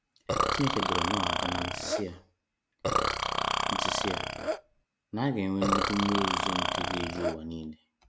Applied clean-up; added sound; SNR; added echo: none; Burping, eructation; -4 dB; none.